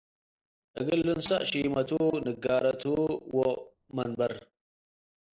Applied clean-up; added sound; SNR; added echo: neural separator model SepFormer DNS4.